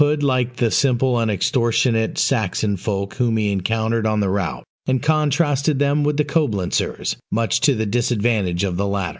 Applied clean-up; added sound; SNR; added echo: none; none; none; none.